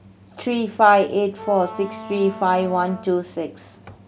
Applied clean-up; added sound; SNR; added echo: none; Wind instrument, woodwind instrument; 16 dB; none.